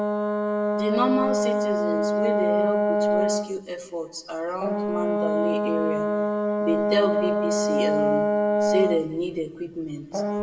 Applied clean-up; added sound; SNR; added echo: none; Brass instrument; -5 dB; reverberation time 0.9 s.